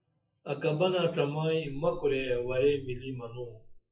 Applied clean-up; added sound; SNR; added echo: classical method WPE with log-MMSE.